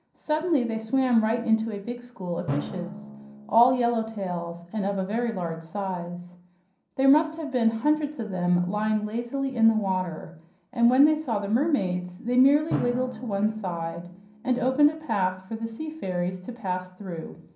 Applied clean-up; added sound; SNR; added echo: none; Drum; 17 dB; reverberation time 0.6 s.